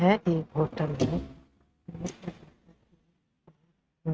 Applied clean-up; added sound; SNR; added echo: neural mask model RNNoise.